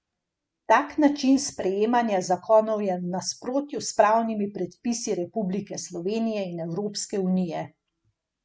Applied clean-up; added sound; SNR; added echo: none; none; none; none.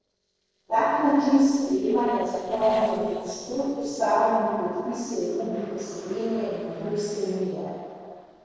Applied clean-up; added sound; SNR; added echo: neural separator model SepFormer DNS4.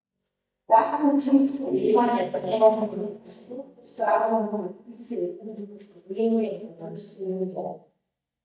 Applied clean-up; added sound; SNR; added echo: neural mask model DeepFilterNet 3.